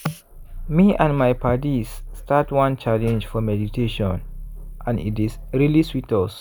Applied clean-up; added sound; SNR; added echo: none; Growling; 13 dB; none.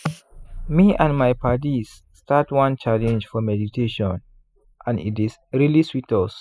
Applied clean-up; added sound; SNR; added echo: classical method spectral subtraction.